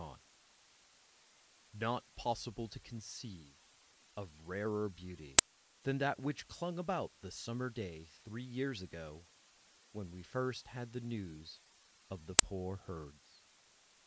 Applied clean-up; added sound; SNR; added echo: none; Camera; 0 dB; none.